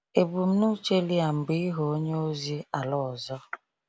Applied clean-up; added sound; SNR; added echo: none; none; none; none.